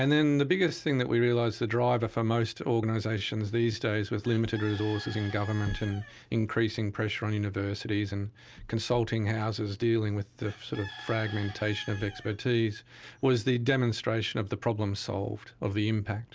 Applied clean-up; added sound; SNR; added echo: none; Bird / Chicken, rooster; 19 dB; none.